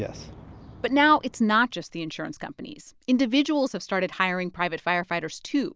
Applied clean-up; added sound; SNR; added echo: none; none; none; none.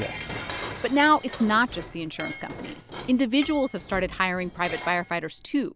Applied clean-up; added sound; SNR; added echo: none; Hammer / Chink, clink + Dishes, pots, and pans; 10 dB; none.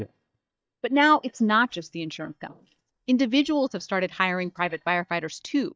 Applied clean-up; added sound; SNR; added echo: neural mask model DeepFilterNet 3.